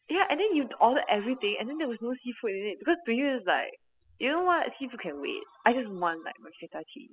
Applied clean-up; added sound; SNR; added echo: classical method spectral subtraction.